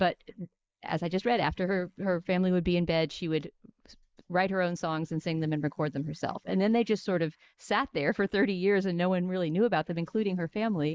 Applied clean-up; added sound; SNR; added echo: neural mask model Resemble Enhance denoiser.